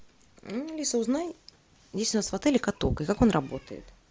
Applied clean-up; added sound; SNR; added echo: none; none; none; none.